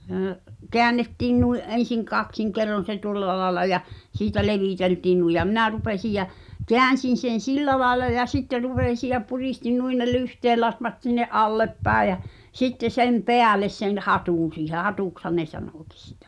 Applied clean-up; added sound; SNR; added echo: none; none; none; none.